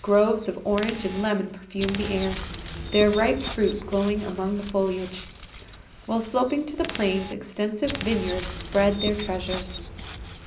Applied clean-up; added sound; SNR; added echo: none; Chirp, tweet; 10 dB; reverberation time 0.5 s.